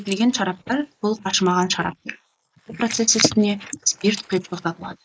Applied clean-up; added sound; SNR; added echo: neural mask model Resemble Enhance denoiser.